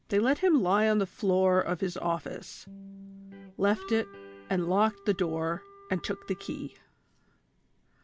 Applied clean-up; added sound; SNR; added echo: none; Electric guitar + Wind instrument, woodwind instrument; 18 dB; none.